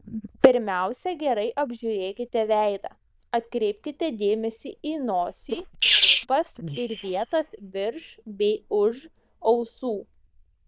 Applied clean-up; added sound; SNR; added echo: neural diffusion model UNIVERSE++.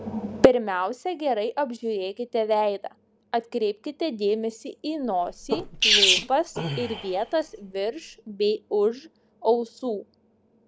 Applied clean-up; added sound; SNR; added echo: none; Sneeze; 1 dB; none.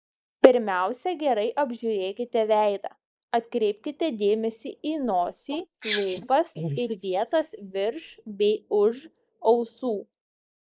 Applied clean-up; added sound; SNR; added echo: neural mask model Resemble Enhance denoiser.